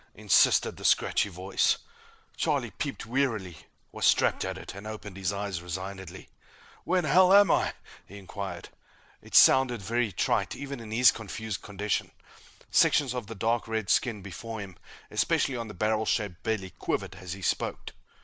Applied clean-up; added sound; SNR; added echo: none; none; none; none.